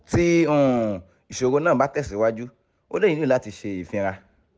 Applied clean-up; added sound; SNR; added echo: none; none; none; none.